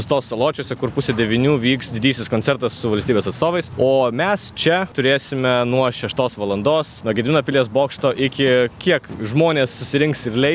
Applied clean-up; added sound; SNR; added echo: none; none; none; none.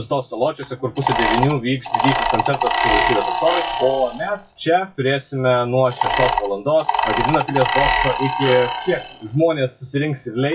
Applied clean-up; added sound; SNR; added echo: classical method WPE with log-MMSE.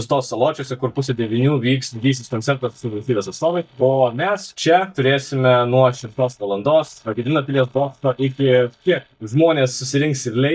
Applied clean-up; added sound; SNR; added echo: neural mask model DeepFilterNet 3.